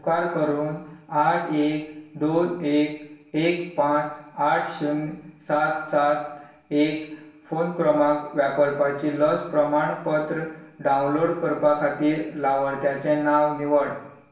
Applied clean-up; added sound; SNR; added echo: none; none; none; reverberation time 0.4 s.